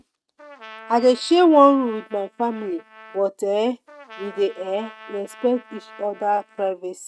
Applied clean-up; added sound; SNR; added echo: neural mask model RNNoise.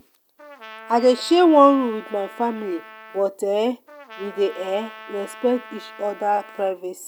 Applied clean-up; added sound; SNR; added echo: none; Trumpet; 19 dB; none.